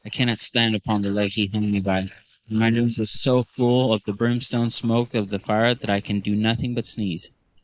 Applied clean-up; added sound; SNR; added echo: neural mask model Resemble Enhance denoiser.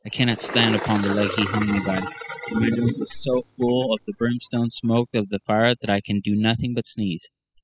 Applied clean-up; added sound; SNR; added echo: classical method spectral subtraction.